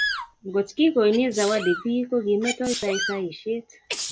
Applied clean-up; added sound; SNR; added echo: none; Sneeze; 8 dB; none.